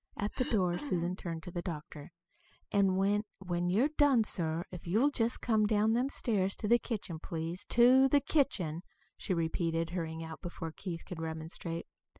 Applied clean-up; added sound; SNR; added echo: classical method spectral subtraction.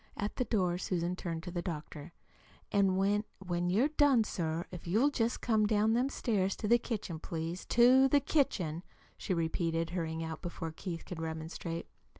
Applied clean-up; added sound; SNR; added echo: none; none; none; none.